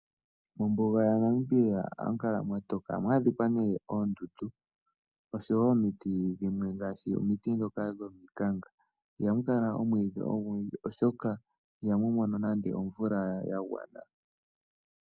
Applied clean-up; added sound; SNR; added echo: none; none; none; none.